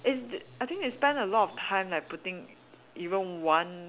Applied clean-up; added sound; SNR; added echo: none; none; none; none.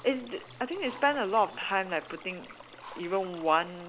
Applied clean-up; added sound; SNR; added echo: none; Stream + Drill; 18 dB; none.